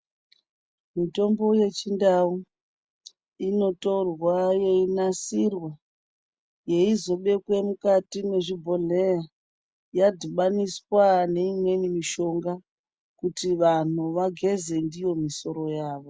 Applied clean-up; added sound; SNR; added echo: none; none; none; none.